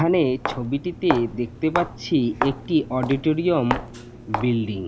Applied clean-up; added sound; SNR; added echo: none; Walk, footsteps; 8 dB; none.